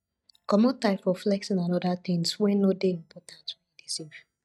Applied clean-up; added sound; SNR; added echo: neural mask model DeepFilterNet 3.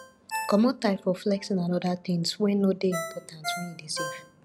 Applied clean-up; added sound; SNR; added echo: none; Ringtone; 12 dB; none.